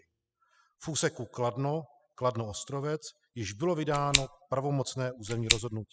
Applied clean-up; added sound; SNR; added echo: classical method spectral subtraction.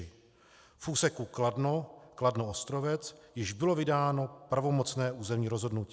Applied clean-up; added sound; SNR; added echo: none; none; none; none.